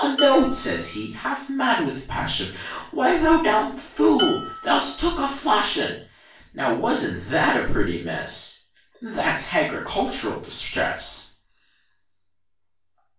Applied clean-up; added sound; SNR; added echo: none; Dishes, pots, and pans; 12 dB; reverberation time 0.3 s.